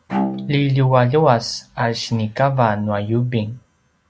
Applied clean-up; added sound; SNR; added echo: none; Bowed string instrument; 11 dB; none.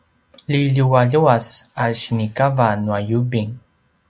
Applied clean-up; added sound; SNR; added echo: none; none; none; none.